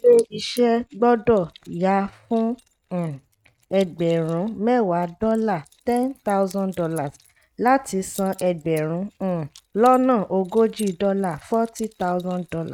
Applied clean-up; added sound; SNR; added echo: neural mask model RNNoise.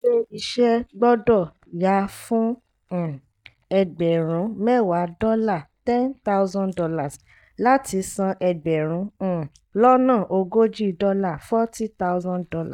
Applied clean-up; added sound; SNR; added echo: neural mask model DeepFilterNet 3.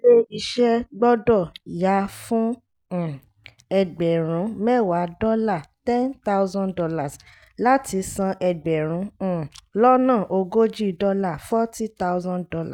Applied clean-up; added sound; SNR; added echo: none; none; none; none.